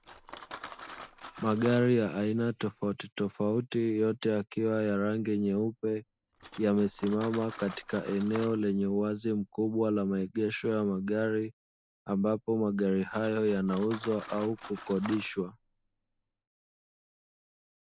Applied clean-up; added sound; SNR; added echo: none; Cutlery, silverware; 20 dB; none.